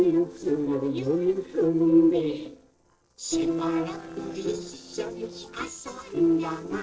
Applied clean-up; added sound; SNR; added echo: neural separator model SepFormer DNS4.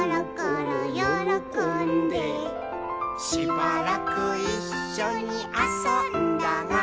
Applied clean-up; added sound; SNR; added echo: none; none; none; none.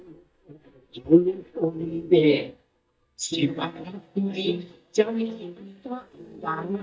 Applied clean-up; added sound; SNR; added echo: neural mask model DeepFilterNet 3.